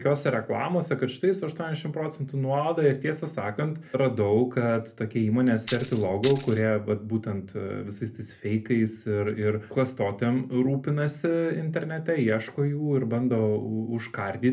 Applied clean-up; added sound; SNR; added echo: none; Tambourine; 9 dB; reverberation time 0.3 s.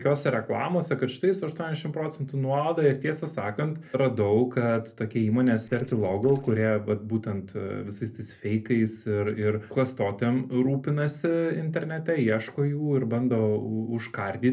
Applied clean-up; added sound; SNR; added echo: neural separator model SepFormer DNS4.